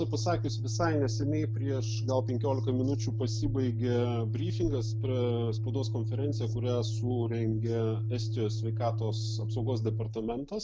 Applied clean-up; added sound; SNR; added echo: none; Organ; -2 dB; none.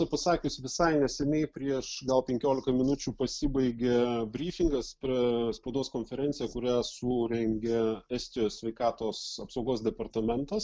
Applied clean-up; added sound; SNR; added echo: none; none; none; none.